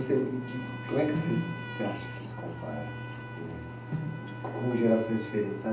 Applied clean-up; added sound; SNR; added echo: none; Trumpet; 15 dB; reverberation time 0.5 s.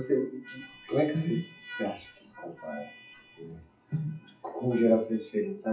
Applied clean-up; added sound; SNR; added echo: classical method WPE with log-MMSE.